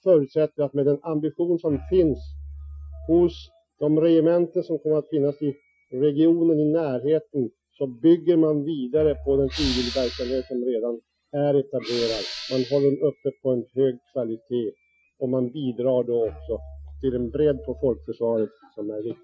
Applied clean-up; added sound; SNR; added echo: classical method Wiener filter.